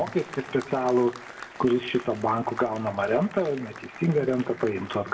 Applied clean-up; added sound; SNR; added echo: none; Applause; 17 dB; reverberation time 0.5 s.